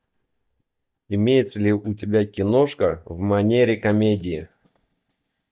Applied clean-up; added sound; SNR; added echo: neural mask model DeepFilterNet 3.